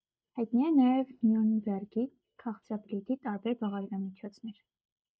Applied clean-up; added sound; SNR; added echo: neural mask model DeepFilterNet 3.